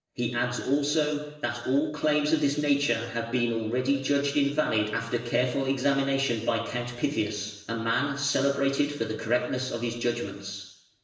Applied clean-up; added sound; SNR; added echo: none; none; none; reverberation time 0.9 s.